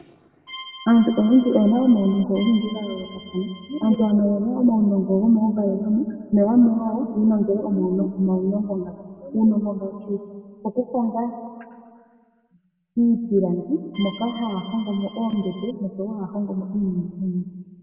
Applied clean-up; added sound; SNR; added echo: none; Accordion; 19 dB; reverberation time 1.5 s.